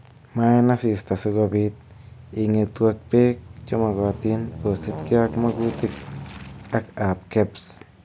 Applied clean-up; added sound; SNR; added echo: none; Aircraft; 15 dB; none.